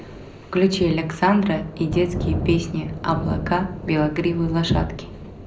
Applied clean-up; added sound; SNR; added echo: none; Thunder; 8 dB; reverberation time 0.5 s.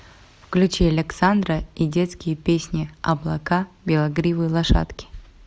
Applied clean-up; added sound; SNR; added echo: none; none; none; none.